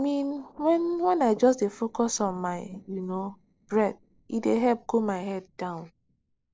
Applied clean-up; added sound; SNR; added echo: neural separator model SepFormer DNS4.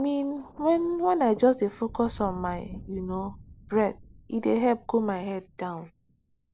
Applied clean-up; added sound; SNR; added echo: none; Thunder; 19 dB; none.